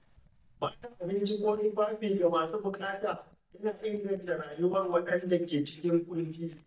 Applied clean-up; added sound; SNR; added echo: neural mask model DeepFilterNet 3.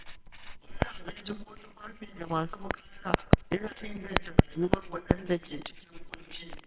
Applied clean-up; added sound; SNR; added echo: neural separator model SepFormer WHAMR!.